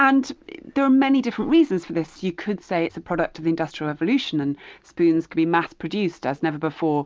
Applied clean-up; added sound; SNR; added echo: none; none; none; none.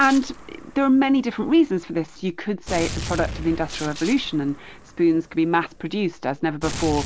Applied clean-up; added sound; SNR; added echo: none; Gunshot, gunfire; 12 dB; none.